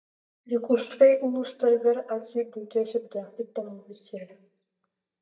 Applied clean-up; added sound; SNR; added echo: neural mask model DeepFilterNet 3.